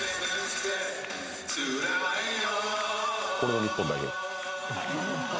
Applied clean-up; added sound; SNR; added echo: none; none; none; none.